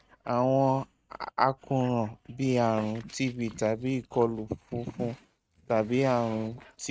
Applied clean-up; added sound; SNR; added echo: neural mask model RNNoise.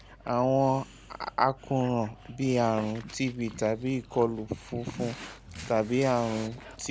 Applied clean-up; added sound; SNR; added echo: none; Dog; 17 dB; none.